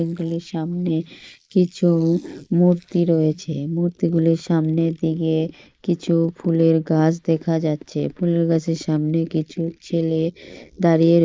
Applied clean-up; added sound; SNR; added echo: neural mask model Resemble Enhance denoiser.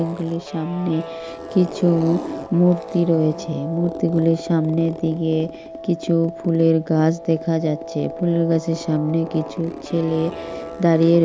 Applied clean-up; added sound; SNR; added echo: none; Guitar + Zipper (clothing); 12 dB; none.